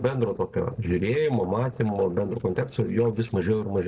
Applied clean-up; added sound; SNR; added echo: neural separator model SepFormer DNS4.